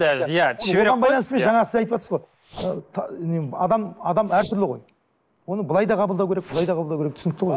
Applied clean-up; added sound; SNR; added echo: neural mask model Resemble Enhance denoiser.